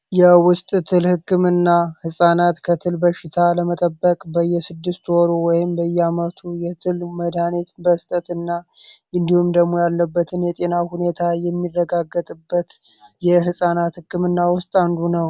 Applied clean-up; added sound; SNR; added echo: none; none; none; none.